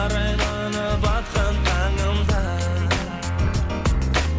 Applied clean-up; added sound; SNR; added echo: none; Whoosh, swoosh, swish; 19 dB; none.